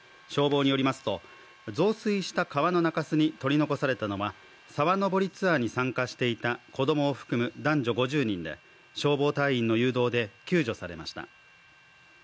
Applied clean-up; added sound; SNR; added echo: none; none; none; none.